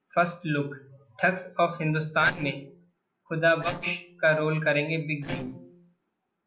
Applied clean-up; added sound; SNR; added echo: neural separator model SepFormer DNS4.